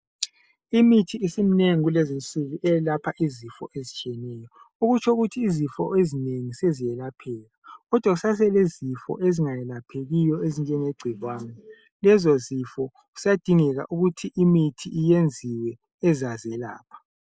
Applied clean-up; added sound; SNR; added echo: neural mask model Resemble Enhance denoiser.